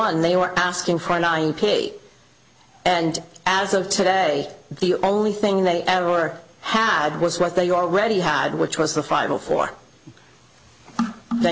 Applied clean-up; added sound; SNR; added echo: none; none; none; none.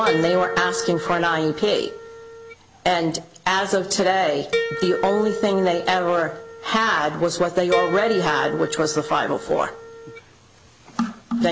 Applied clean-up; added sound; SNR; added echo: none; Harp; 7 dB; none.